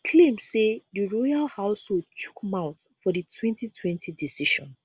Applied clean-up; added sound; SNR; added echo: none; none; none; none.